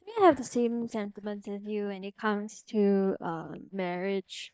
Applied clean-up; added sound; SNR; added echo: neural mask model DeepFilterNet 3.